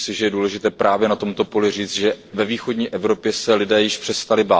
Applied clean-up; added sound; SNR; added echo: neural separator model SepFormer DNS4.